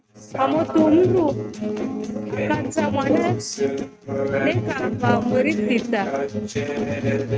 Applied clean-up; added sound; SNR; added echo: neural mask model RNNoise.